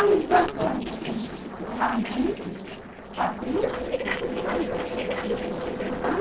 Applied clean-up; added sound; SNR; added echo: neural separator model SepFormer DNS4.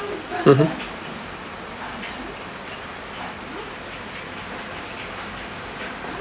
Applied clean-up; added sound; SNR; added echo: none; none; none; none.